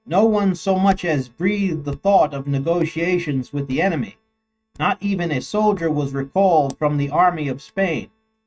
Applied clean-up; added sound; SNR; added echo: neural mask model RNNoise.